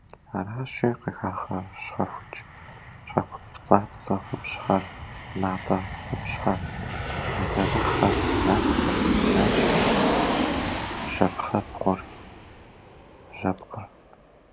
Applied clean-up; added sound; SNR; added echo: none; Aircraft; -1 dB; none.